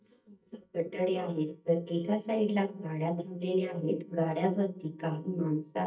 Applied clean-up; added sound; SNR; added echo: neural mask model DeepFilterNet 3.